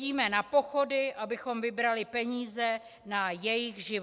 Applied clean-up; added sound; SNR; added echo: none; none; none; none.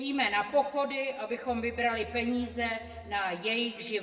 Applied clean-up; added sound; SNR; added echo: none; Bowed string instrument; 17 dB; reverberation time 1.3 s.